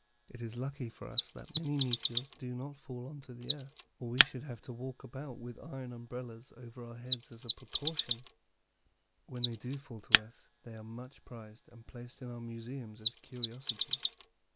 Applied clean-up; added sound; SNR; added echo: none; Mechanisms; -2 dB; none.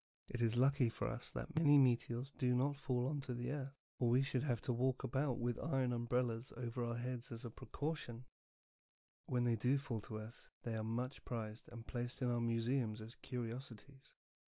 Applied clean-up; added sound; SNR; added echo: none; none; none; none.